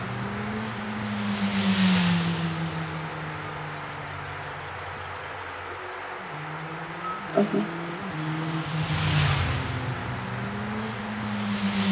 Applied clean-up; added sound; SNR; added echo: none; Motorcycle; -5 dB; none.